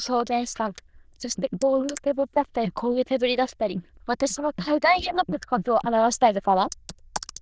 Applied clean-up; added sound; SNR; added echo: neural diffusion model UNIVERSE++.